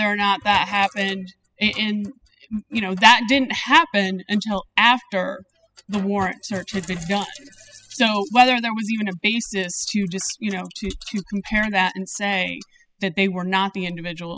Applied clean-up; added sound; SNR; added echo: classical method spectral subtraction.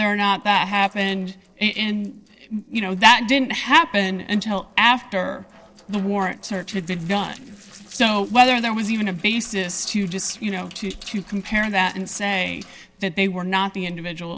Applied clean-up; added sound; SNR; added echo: neural separator model SepFormer DNS4.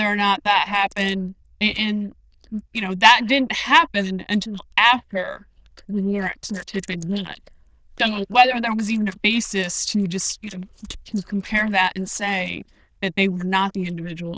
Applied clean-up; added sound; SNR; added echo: neural diffusion model UNIVERSE++.